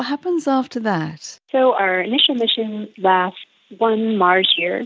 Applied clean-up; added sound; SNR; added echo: none; none; none; none.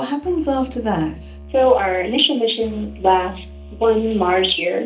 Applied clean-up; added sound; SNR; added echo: none; Musical instrument; 18 dB; reverberation time 0.3 s.